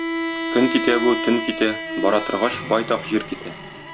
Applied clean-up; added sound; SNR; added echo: none; Bowed string instrument; 5 dB; none.